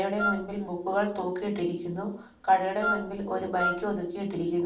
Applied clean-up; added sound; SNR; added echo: none; Wind instrument, woodwind instrument; 4 dB; reverberation time 0.4 s.